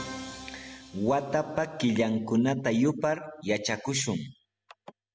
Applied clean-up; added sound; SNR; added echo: none; Musical instrument; 19 dB; none.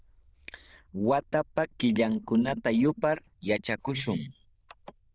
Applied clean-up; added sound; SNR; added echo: neural diffusion model UNIVERSE++.